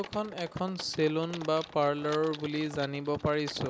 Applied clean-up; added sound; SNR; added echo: none; Typing; 15 dB; none.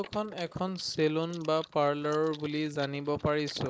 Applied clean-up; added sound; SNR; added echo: neural mask model Resemble Enhance denoiser.